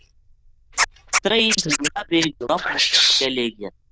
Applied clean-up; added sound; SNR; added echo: neural diffusion model UNIVERSE++.